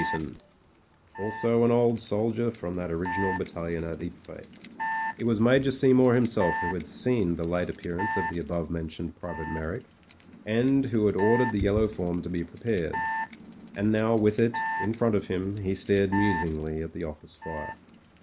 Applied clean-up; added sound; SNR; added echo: none; Alarm; 9 dB; none.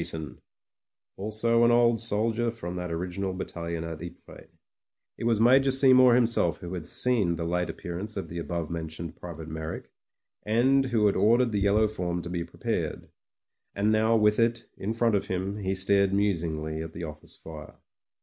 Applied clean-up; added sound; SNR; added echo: none; none; none; none.